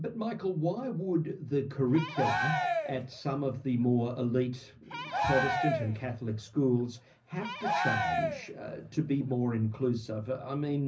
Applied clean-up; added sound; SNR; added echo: none; Cheering; 3 dB; reverberation time 0.4 s.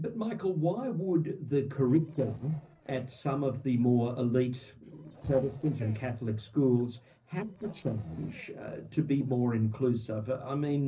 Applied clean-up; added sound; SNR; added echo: neural separator model SepFormer DNS4.